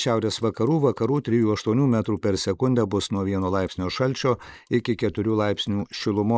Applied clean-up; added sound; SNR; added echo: neural mask model Resemble Enhance denoiser.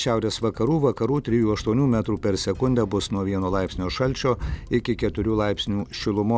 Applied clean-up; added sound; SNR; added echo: none; Thunder; 15 dB; none.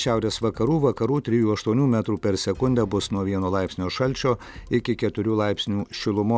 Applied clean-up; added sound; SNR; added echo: none; none; none; none.